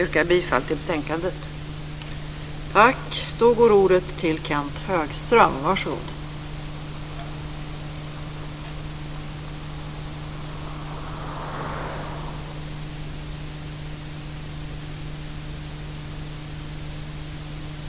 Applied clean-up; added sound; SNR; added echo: none; Cricket; 19 dB; none.